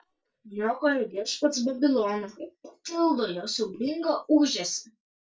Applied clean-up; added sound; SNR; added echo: neural mask model DeepFilterNet 3.